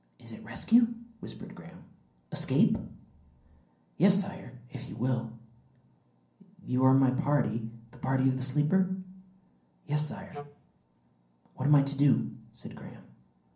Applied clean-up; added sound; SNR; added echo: none; Wind instrument, woodwind instrument; 13 dB; reverberation time 0.6 s.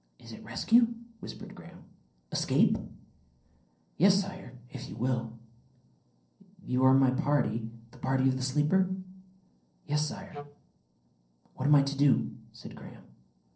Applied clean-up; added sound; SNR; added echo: neural separator model SepFormer DNS4.